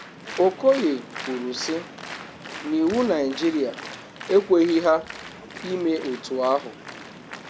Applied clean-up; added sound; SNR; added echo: none; Train + Applause; 14 dB; none.